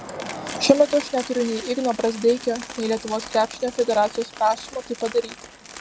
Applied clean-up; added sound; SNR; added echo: none; Coin (dropping); 15 dB; none.